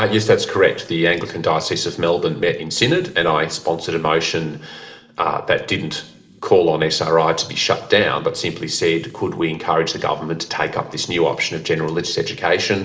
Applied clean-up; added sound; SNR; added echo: none; none; none; reverberation time 1.6 s.